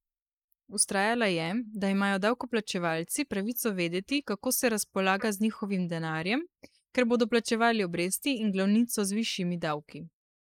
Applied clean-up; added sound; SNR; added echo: neural mask model Resemble Enhance denoiser.